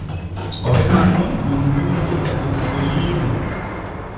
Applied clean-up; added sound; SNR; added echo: none; Sliding door; -1 dB; reverberation time 0.9 s.